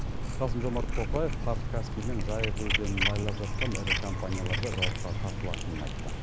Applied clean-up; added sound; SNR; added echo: none; Cat; -5 dB; none.